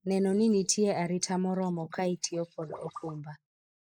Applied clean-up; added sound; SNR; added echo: neural mask model Resemble Enhance denoiser.